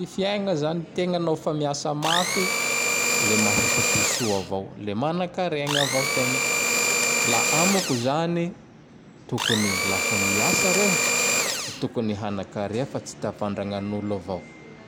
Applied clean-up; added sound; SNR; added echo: none; Domestic sounds, home sounds; -4 dB; none.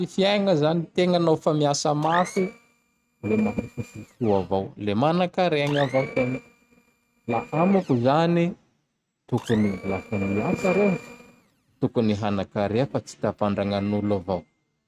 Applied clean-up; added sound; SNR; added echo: neural mask model RNNoise.